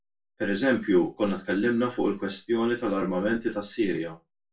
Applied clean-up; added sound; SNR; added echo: none; none; none; reverberation time 0.2 s.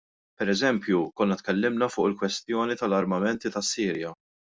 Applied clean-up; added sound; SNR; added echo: none; none; none; none.